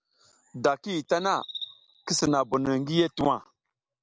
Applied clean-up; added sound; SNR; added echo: none; none; none; none.